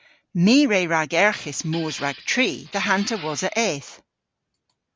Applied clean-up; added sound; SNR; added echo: none; Glass; 16 dB; none.